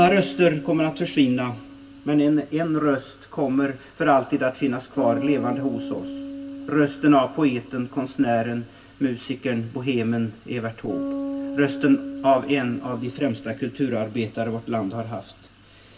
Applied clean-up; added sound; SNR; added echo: none; Bass guitar; 12 dB; reverberation time 0.2 s.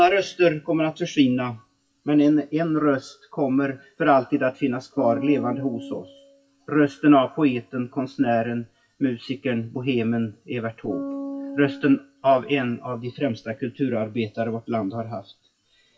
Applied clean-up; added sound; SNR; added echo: classical method WPE with log-MMSE.